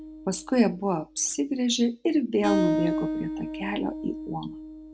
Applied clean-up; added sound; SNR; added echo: none; Acoustic guitar; 4 dB; none.